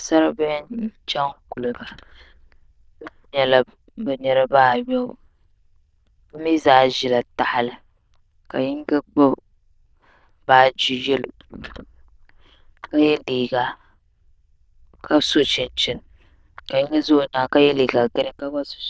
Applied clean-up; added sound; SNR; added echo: neural diffusion model UNIVERSE++.